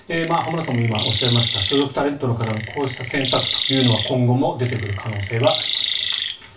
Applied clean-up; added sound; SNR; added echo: none; Chirp, tweet; 4 dB; reverberation time 0.3 s.